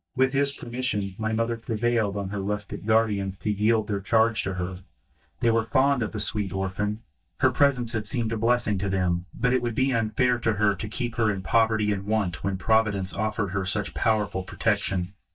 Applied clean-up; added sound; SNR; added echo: neural mask model DeepFilterNet 3.